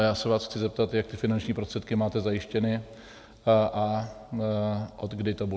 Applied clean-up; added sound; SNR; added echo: none; none; none; none.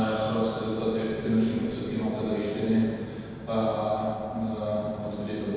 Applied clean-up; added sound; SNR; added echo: none; Train; 15 dB; reverberation time 2.0 s.